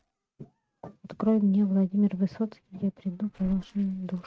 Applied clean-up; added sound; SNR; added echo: neural mask model RNNoise.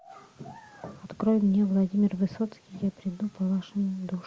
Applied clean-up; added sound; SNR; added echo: none; none; none; none.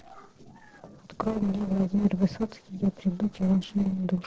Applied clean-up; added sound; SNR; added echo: neural separator model SepFormer DNS4.